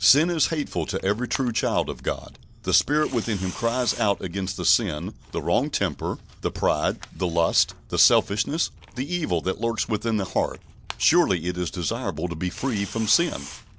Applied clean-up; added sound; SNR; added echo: none; Tearing; 19 dB; none.